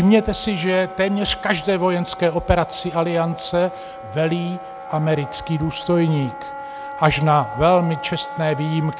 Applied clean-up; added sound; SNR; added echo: none; Wind instrument, woodwind instrument; 13 dB; none.